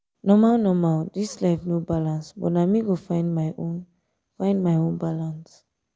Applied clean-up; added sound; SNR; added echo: none; none; none; none.